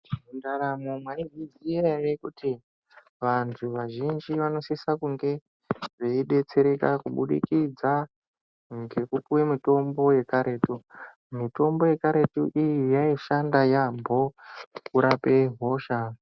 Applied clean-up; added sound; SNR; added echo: none; none; none; none.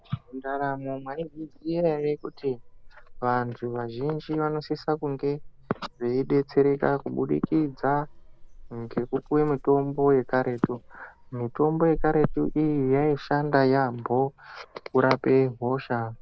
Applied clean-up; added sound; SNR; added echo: none; Dog; 16 dB; none.